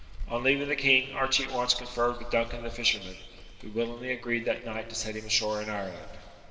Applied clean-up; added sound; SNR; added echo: none; Rain; 13 dB; reverberation time 2.1 s.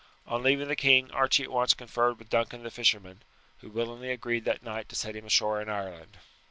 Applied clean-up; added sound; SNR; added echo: none; none; none; none.